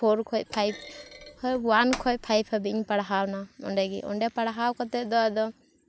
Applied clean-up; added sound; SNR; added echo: none; Thump, thud; 14 dB; none.